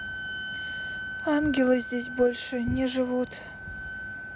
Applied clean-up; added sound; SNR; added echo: none; Wind instrument, woodwind instrument; 9 dB; none.